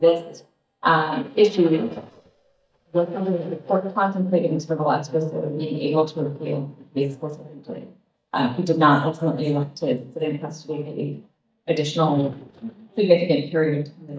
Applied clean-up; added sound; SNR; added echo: neural mask model DeepFilterNet 3.